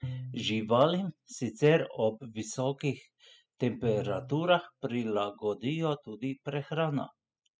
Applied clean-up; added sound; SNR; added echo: classical method spectral subtraction.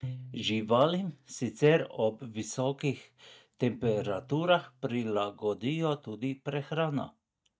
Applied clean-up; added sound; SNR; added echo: neural mask model DeepFilterNet 3.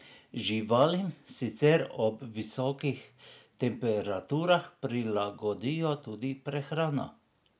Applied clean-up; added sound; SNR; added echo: none; none; none; none.